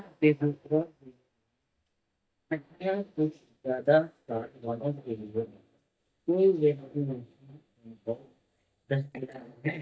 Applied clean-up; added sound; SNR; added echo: neural mask model DeepFilterNet 3.